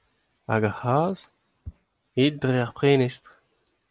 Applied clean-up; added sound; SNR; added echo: neural mask model Resemble Enhance denoiser.